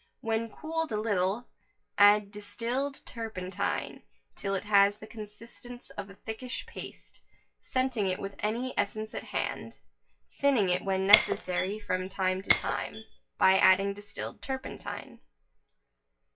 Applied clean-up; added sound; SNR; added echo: classical method WPE with log-MMSE.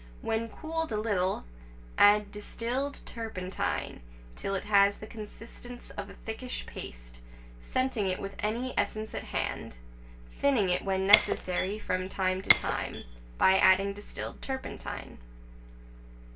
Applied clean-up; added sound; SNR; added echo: none; Shatter; 1 dB; reverberation time 0.2 s.